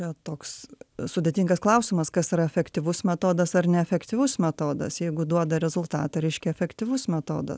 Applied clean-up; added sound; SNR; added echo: none; none; none; none.